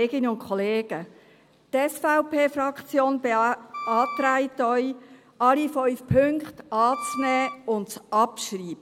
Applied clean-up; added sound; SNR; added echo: none; Wind instrument, woodwind instrument; 10 dB; none.